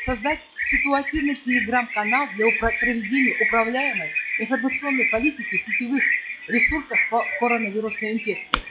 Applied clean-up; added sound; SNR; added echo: classical method log-MMSE.